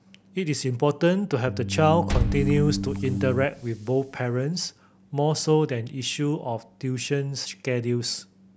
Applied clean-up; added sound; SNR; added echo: none; Organ + Liquid; 4 dB; none.